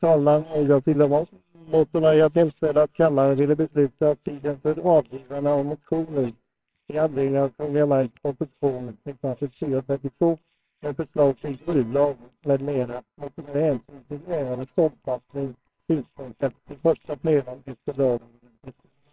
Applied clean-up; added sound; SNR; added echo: neural separator model SepFormer WHAMR!.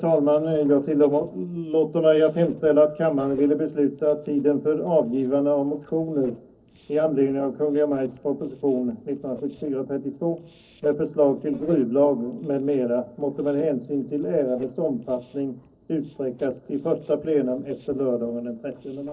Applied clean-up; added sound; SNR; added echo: neural separator model SepFormer DNS4.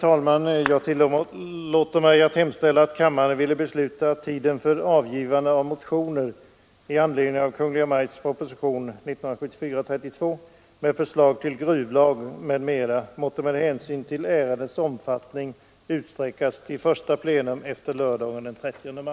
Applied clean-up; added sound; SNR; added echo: none; none; none; none.